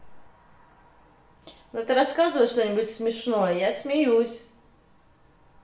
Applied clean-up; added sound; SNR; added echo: none; none; none; reverberation time 0.6 s.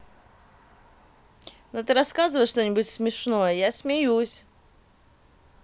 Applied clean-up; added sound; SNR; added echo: none; none; none; none.